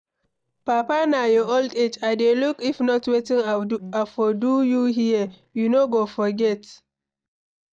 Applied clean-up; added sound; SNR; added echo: neural mask model DeepFilterNet 3.